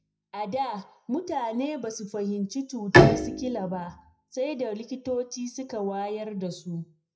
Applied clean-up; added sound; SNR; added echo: classical method WPE with log-MMSE.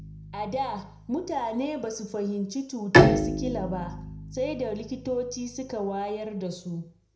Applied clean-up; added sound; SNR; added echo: none; Bowed string instrument; -3 dB; reverberation time 0.5 s.